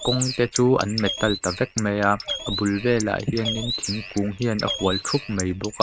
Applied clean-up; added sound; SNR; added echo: neural mask model RNNoise.